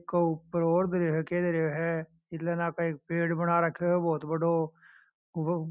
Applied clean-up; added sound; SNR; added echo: none; none; none; none.